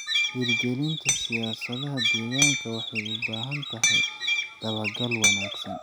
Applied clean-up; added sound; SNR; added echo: none; Bird + Hammer; -5 dB; none.